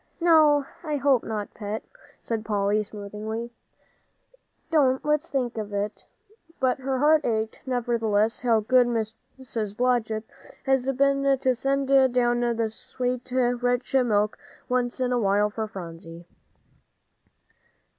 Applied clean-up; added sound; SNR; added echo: none; none; none; none.